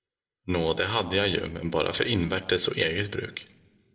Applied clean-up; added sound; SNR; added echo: none; none; none; reverberation time 0.8 s.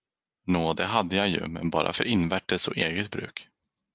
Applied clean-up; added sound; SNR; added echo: none; none; none; none.